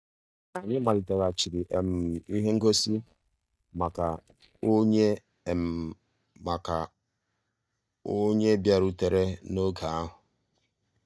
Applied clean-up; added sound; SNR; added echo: neural mask model DeepFilterNet 3.